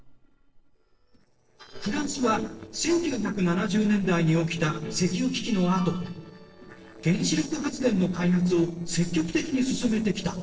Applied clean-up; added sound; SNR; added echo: neural separator model SepFormer DNS4.